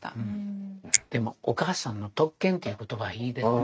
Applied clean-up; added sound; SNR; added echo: neural mask model RNNoise.